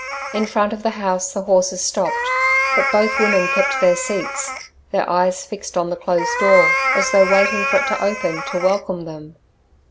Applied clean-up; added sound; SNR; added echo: none; Meow; 3 dB; none.